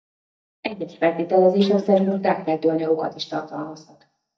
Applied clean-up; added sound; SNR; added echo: neural mask model DeepFilterNet 3.